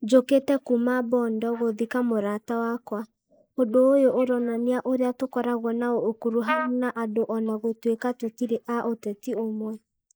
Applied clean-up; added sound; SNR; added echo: neural mask model Resemble Enhance denoiser.